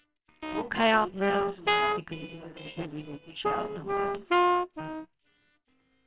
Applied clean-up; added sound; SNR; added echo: neural separator model SepFormer WHAMR!.